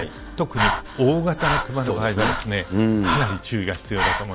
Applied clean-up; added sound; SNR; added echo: none; Breathing; 4 dB; none.